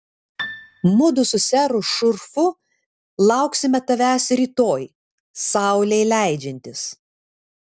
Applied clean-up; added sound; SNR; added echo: none; Piano; 17 dB; none.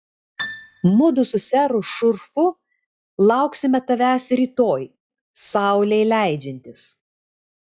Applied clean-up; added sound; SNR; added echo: classical method log-MMSE.